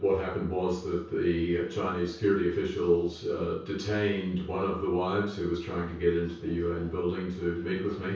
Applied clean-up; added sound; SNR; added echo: none; none; none; reverberation time 0.6 s.